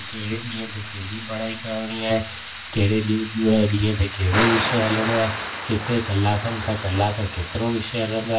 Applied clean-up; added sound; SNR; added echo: none; Thunder / Rain; 7 dB; reverberation time 0.2 s.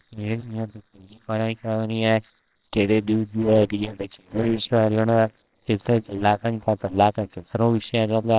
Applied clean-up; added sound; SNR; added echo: neural separator model SepFormer WHAMR!.